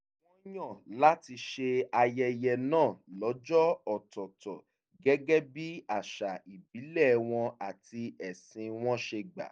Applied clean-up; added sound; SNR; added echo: none; none; none; none.